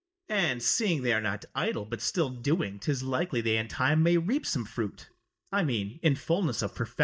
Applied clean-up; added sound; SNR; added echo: neural mask model DeepFilterNet 3.